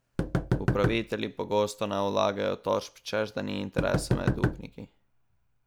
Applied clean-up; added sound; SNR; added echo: none; Knock; 0 dB; none.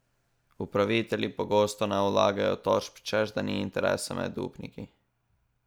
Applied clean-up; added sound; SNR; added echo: none; none; none; none.